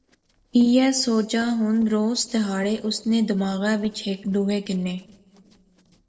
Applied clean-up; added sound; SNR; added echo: neural separator model SepFormer DNS4.